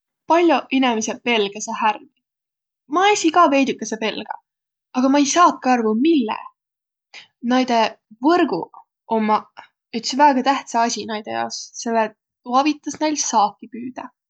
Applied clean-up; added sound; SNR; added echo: none; none; none; none.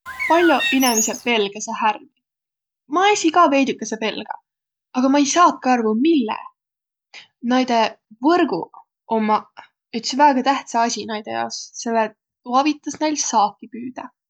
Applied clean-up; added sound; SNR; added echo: none; Bird; 4 dB; none.